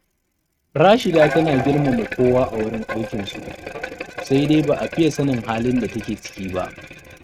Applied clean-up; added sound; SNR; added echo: neural mask model RNNoise.